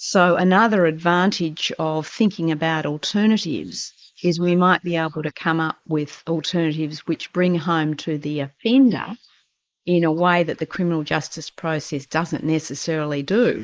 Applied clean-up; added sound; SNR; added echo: neural mask model Resemble Enhance denoiser.